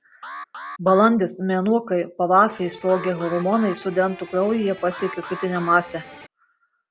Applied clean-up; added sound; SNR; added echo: none; Alarm + Electric guitar; 16 dB; none.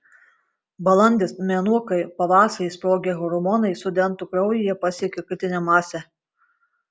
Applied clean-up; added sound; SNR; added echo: none; none; none; none.